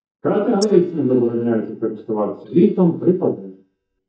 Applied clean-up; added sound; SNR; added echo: neural mask model DeepFilterNet 3.